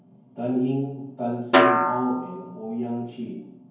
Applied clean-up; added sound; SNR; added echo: none; Snare drum; -5 dB; reverberation time 0.9 s.